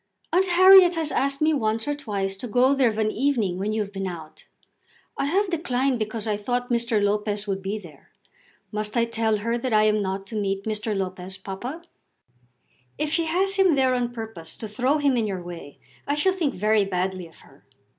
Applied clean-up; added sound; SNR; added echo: none; none; none; none.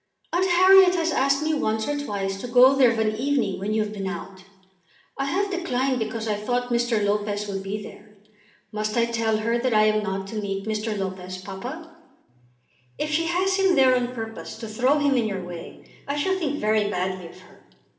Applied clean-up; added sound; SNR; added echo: none; none; none; reverberation time 0.9 s.